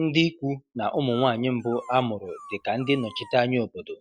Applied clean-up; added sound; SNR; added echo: none; Dog; 19 dB; none.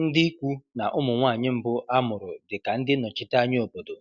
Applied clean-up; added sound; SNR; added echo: none; none; none; none.